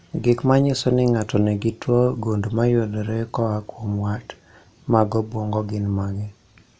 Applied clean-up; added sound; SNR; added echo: none; none; none; none.